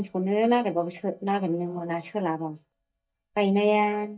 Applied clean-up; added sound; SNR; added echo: neural mask model DeepFilterNet 3.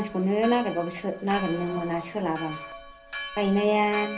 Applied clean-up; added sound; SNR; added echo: none; Church bell; 12 dB; reverberation time 0.3 s.